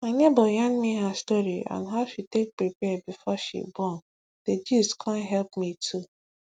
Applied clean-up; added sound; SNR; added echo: none; none; none; none.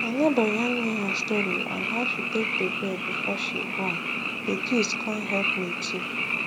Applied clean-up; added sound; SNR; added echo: none; Frog; 0 dB; none.